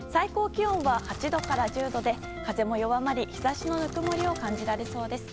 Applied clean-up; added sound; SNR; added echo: none; Crackle; 13 dB; none.